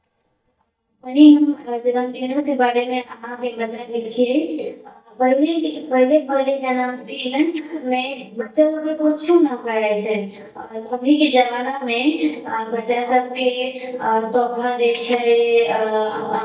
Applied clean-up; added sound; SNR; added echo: neural mask model DeepFilterNet 3.